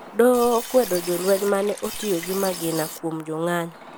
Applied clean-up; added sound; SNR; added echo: none; Liquid; 12 dB; none.